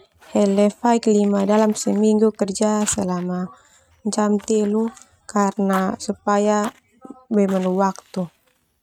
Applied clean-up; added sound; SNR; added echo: neural mask model RNNoise.